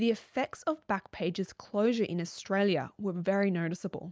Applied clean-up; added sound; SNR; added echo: none; none; none; none.